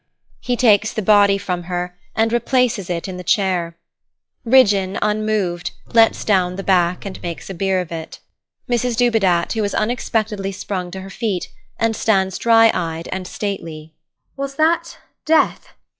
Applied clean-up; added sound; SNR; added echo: classical method log-MMSE.